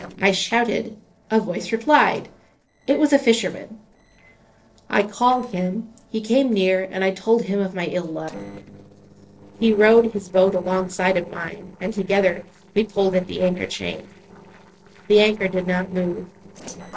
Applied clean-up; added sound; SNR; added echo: neural separator model SepFormer DNS4.